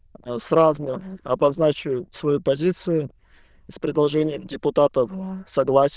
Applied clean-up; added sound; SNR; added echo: neural diffusion model UNIVERSE++.